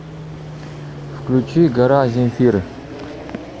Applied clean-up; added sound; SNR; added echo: none; Fixed-wing aircraft, airplane; 13 dB; none.